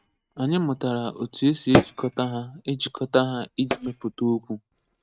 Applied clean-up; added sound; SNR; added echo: neural mask model RNNoise.